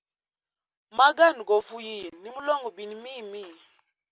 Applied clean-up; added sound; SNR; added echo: none; none; none; none.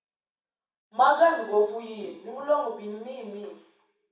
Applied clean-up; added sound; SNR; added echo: none; none; none; reverberation time 0.6 s.